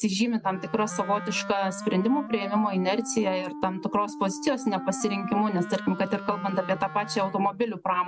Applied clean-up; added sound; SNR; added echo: none; Wind instrument, woodwind instrument; 11 dB; none.